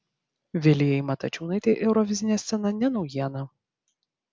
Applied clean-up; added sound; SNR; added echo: none; none; none; none.